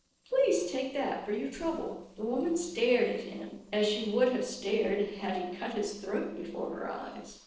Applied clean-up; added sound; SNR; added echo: neural separator model SepFormer DNS4.